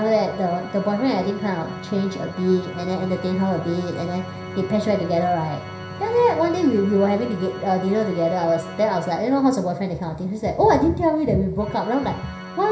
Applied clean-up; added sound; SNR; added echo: none; Organ; 14 dB; reverberation time 0.5 s.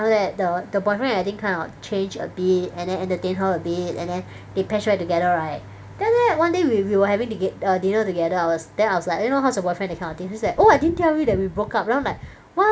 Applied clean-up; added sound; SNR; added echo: none; none; none; none.